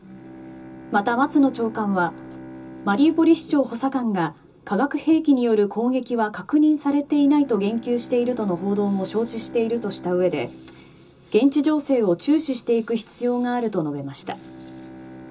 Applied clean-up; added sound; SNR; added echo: none; Bowed string instrument; 19 dB; reverberation time 0.2 s.